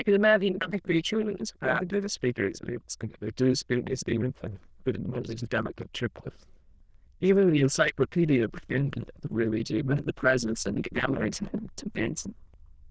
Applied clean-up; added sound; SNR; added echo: neural diffusion model UNIVERSE++.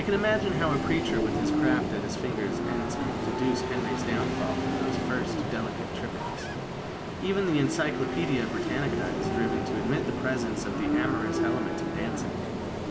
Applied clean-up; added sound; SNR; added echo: none; Ocean + Livestock, farm animals, working animals; -2 dB; none.